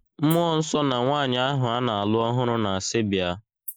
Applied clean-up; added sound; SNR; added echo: neural mask model Resemble Enhance denoiser.